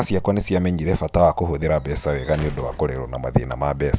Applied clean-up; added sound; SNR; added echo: none; Squeak / Slam / Wood; 16 dB; none.